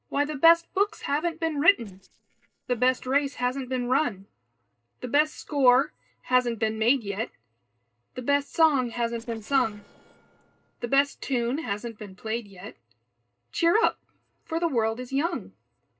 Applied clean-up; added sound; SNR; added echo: neural separator model SepFormer DNS4.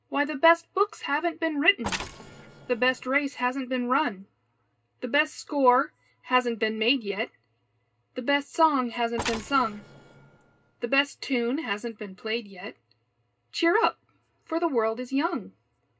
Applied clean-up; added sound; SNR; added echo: none; Mechanisms; 11 dB; reverberation time 0.2 s.